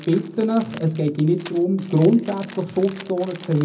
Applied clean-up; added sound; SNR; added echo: none; Crumpling, crinkling; 20 dB; reverberation time 0.4 s.